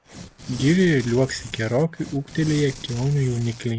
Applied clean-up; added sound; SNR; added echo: none; Tearing; 16 dB; none.